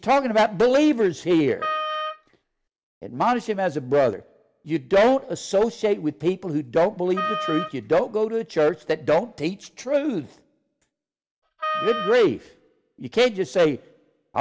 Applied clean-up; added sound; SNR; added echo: none; Wind instrument, woodwind instrument; 7 dB; none.